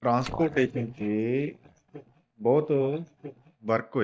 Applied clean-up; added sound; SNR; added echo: neural mask model DeepFilterNet 3.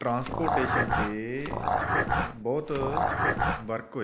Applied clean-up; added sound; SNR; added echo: none; Dog; -4 dB; none.